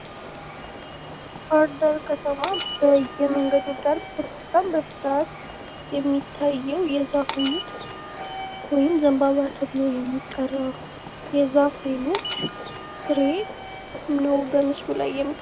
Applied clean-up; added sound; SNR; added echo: none; Walk, footsteps / Subway, metro, underground; 11 dB; none.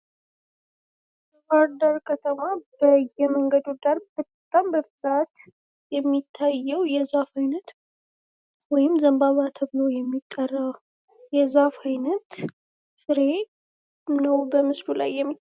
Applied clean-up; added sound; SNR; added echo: none; none; none; none.